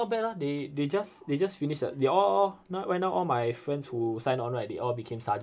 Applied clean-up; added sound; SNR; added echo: none; none; none; none.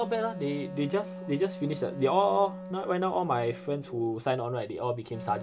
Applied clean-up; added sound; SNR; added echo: none; Wind instrument, woodwind instrument; 12 dB; none.